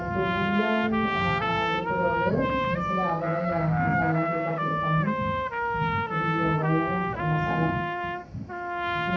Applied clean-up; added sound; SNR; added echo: none; Trumpet; 0 dB; reverberation time 0.7 s.